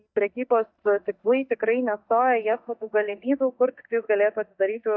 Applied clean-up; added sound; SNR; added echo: neural mask model DeepFilterNet 3.